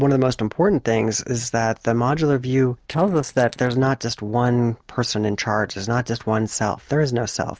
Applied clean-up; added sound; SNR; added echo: neural separator model SepFormer DNS4.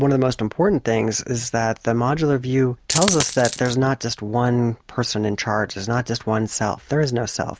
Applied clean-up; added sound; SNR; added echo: none; Coin (dropping); 4 dB; none.